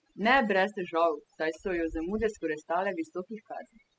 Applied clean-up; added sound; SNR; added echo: classical method spectral subtraction.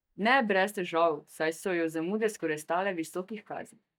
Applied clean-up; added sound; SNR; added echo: neural mask model DeepFilterNet 3.